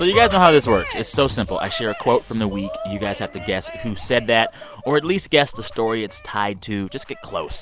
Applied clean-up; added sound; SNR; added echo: none; none; none; none.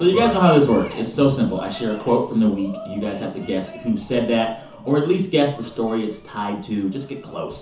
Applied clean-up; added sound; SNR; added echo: none; none; none; reverberation time 0.9 s.